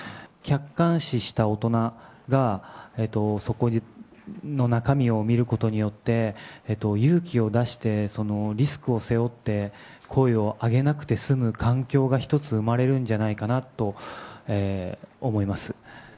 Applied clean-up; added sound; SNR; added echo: none; none; none; none.